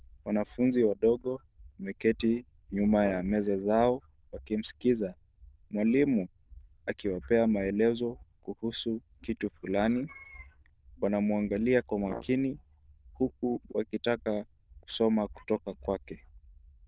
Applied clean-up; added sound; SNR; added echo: neural diffusion model UNIVERSE++.